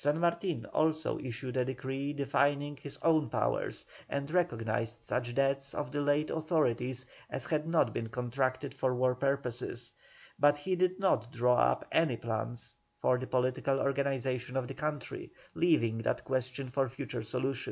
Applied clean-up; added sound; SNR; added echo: none; none; none; none.